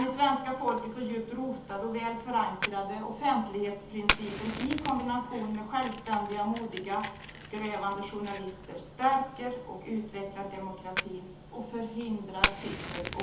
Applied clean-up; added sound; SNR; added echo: none; Fire; 4 dB; reverberation time 0.6 s.